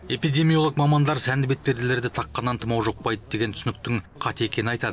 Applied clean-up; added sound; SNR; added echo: none; none; none; none.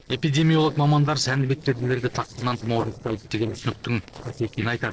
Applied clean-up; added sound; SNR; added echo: neural separator model SepFormer DNS4.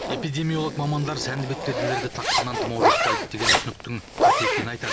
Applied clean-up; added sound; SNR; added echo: none; Zipper (clothing); -4 dB; none.